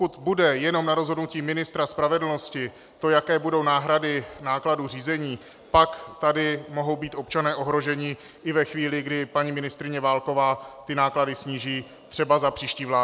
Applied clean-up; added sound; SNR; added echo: none; none; none; none.